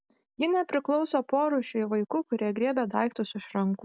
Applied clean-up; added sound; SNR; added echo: none; none; none; none.